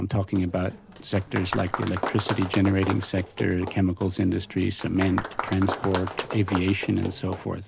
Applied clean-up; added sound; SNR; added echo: none; Applause; 8 dB; none.